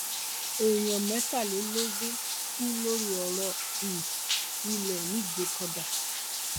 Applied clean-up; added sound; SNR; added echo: none; Bathtub (filling or washing); -1 dB; none.